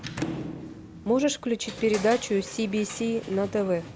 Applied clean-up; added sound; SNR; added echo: none; Sliding door / Slam; 11 dB; none.